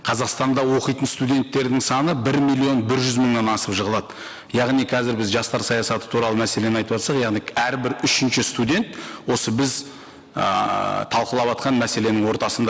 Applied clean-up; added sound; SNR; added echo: none; none; none; none.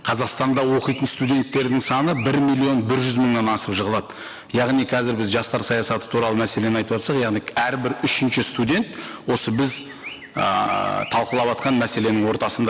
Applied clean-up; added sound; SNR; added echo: none; Chirp, tweet; 20 dB; none.